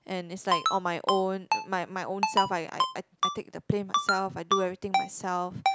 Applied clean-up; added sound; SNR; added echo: none; Ringtone; -1 dB; none.